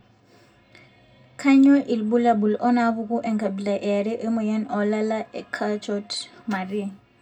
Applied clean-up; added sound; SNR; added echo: none; none; none; reverberation time 0.2 s.